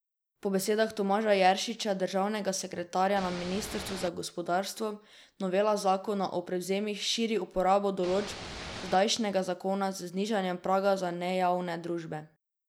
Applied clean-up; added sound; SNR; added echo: none; Ocean / Boat, Water vehicle; 11 dB; none.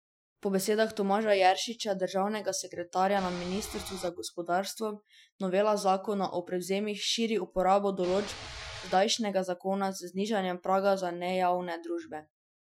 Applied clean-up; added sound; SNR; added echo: classical method Wiener filter.